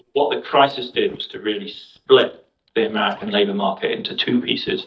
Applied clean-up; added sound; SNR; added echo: neural mask model DeepFilterNet 3.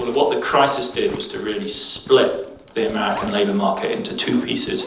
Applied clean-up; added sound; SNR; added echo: none; Zipper (clothing); 17 dB; reverberation time 0.8 s.